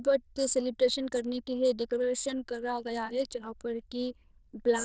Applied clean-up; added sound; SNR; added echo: neural diffusion model UNIVERSE++.